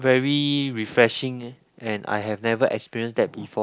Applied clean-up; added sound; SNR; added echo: none; none; none; none.